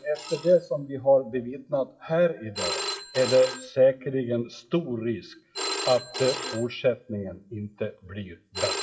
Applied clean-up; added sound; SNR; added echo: classical method WPE with log-MMSE.